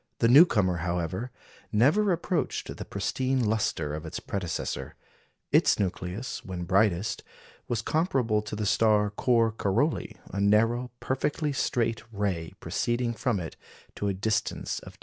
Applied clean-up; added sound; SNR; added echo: none; none; none; none.